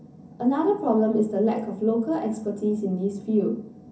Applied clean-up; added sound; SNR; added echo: none; none; none; reverberation time 0.3 s.